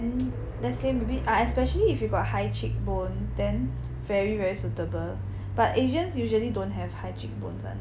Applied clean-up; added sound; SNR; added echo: none; none; none; none.